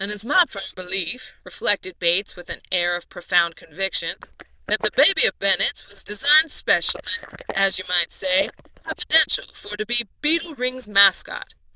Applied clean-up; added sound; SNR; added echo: neural diffusion model UNIVERSE++.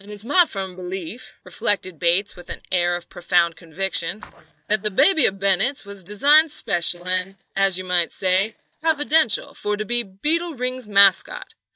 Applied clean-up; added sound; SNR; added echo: neural mask model DeepFilterNet 3.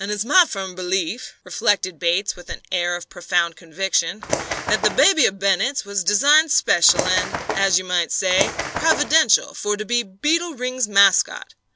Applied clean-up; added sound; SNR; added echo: none; Bird; 4 dB; none.